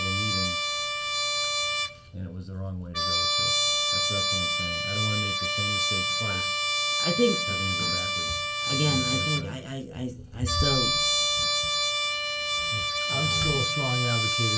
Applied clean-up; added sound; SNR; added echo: none; Trumpet; -5 dB; reverberation time 0.2 s.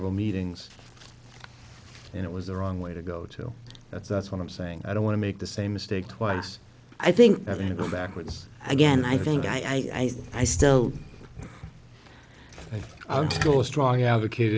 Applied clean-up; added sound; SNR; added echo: none; none; none; none.